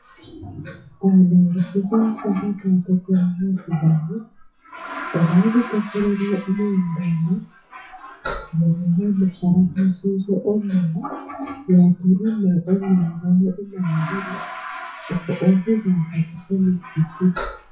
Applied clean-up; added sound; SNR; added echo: classical method WPE with log-MMSE.